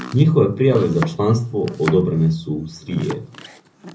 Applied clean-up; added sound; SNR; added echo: none; Domestic sounds, home sounds; 15 dB; reverberation time 0.4 s.